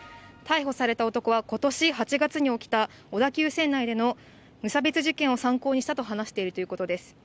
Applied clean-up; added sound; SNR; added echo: none; none; none; none.